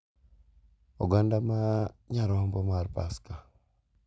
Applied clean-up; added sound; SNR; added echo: none; none; none; none.